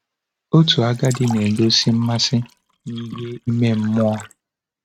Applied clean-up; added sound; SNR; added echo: neural mask model RNNoise.